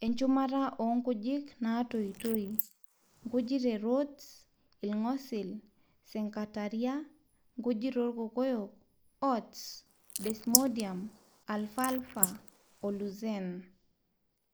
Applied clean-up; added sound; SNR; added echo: neural mask model Resemble Enhance denoiser.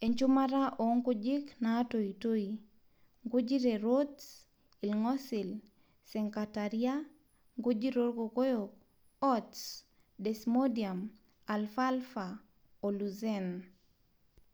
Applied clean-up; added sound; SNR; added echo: none; none; none; none.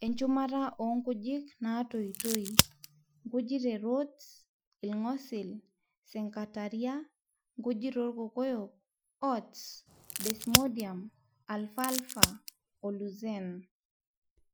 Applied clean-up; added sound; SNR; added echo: classical method Wiener filter.